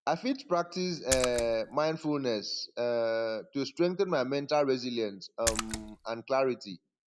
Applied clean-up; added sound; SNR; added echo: none; Splash, splatter; 5 dB; none.